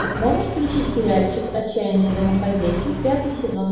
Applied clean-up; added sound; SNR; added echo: none; Accelerating, revving, vroom; 7 dB; reverberation time 0.9 s.